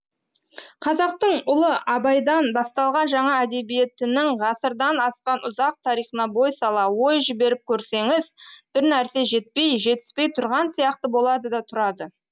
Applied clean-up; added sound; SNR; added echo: none; none; none; none.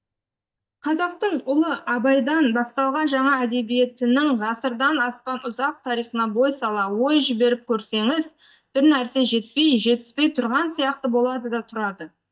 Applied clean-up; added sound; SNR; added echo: neural mask model DeepFilterNet 3.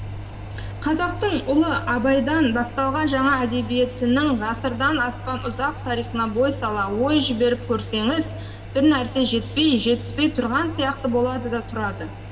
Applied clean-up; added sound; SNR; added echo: none; Engine; 11 dB; reverberation time 3.0 s.